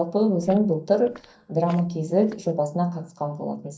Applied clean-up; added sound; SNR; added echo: neural mask model DeepFilterNet 3.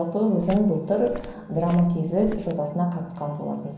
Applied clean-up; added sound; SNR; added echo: none; Walk, footsteps; 15 dB; reverberation time 0.6 s.